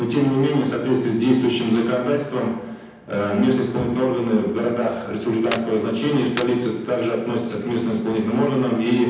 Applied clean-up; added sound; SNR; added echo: none; Clapping; 13 dB; reverberation time 0.9 s.